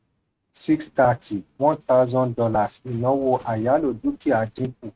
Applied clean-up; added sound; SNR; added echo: neural mask model RNNoise.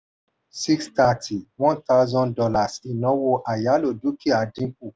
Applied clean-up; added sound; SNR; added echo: none; none; none; none.